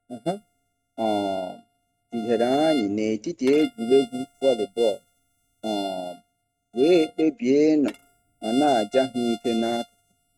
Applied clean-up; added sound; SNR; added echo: neural mask model RNNoise.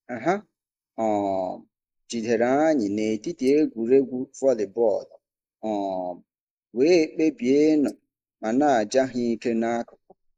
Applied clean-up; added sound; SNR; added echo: neural mask model Resemble Enhance denoiser.